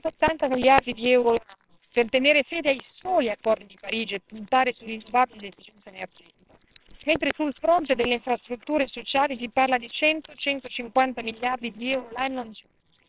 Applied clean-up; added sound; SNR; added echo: neural separator model SepFormer WHAMR!.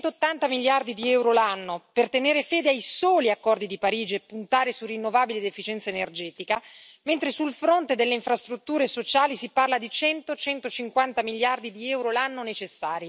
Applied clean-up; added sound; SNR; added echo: none; none; none; none.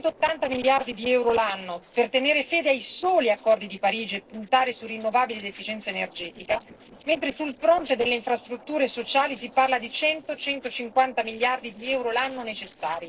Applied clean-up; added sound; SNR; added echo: neural separator model SepFormer DNS4.